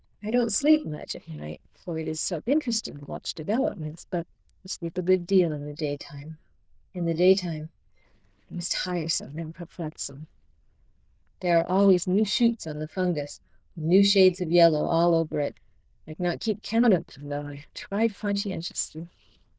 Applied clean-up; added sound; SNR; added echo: neural diffusion model UNIVERSE++.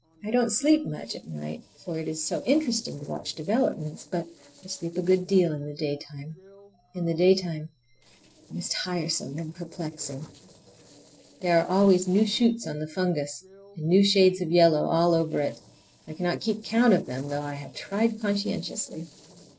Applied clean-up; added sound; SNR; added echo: neural separator model SepFormer DNS4.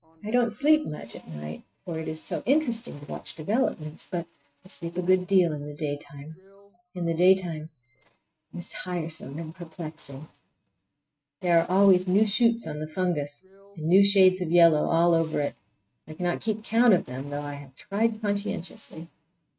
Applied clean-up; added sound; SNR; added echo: neural mask model RNNoise.